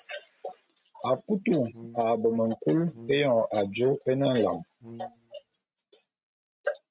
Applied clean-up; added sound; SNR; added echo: neural mask model RNNoise.